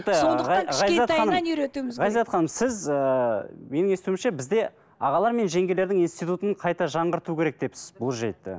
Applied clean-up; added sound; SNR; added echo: none; none; none; none.